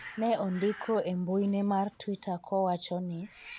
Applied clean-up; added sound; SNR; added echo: none; Hiss; 20 dB; none.